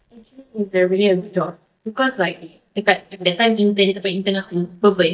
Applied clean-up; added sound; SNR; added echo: neural mask model DeepFilterNet 3.